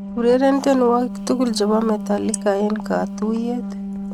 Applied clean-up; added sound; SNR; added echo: neural mask model RNNoise.